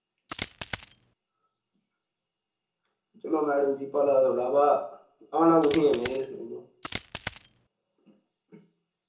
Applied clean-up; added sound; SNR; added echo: none; Coin (dropping); 8 dB; reverberation time 0.6 s.